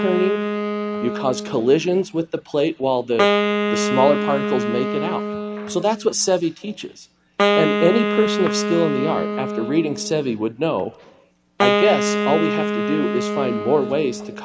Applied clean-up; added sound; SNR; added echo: none; Wind instrument, woodwind instrument; 1 dB; none.